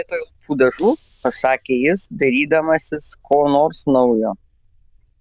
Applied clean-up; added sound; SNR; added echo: neural diffusion model UNIVERSE++.